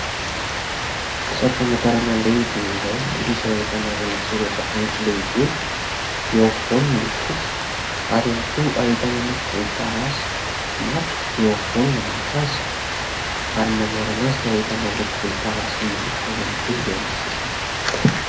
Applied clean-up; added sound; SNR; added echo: none; Rain; 1 dB; reverberation time 0.3 s.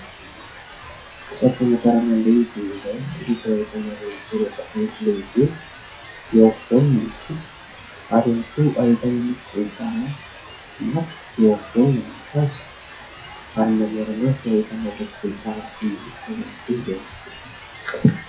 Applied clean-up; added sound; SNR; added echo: classical method WPE with log-MMSE.